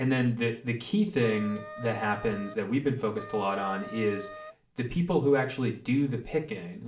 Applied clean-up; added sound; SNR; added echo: none; Wind instrument, woodwind instrument; 14 dB; reverberation time 0.4 s.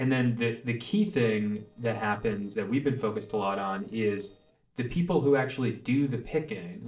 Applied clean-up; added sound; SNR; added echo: neural separator model SepFormer DNS4.